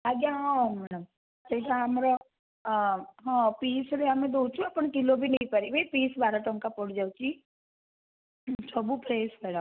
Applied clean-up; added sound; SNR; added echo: none; none; none; none.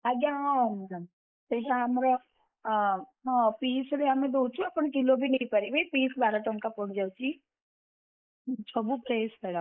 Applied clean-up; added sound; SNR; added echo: neural mask model Resemble Enhance denoiser.